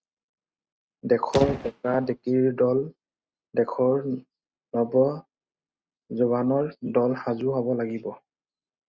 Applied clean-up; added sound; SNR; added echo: neural mask model RNNoise.